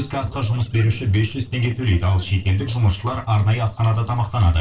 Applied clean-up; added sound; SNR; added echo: neural separator model SepFormer DNS4.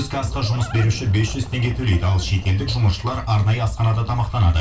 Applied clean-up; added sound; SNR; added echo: none; Livestock, farm animals, working animals; 18 dB; reverberation time 0.3 s.